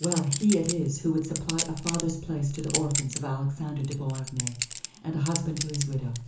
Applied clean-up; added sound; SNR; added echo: none; Chink, clink; 5 dB; reverberation time 0.7 s.